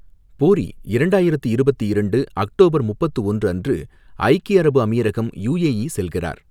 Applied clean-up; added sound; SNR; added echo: none; none; none; none.